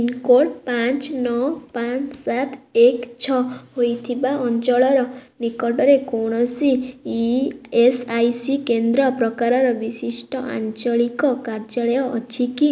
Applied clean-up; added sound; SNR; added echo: none; none; none; none.